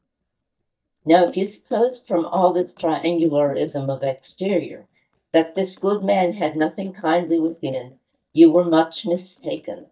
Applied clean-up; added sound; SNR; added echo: neural mask model DeepFilterNet 3.